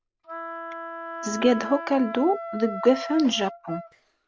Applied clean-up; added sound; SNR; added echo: none; Wind instrument, woodwind instrument; 10 dB; none.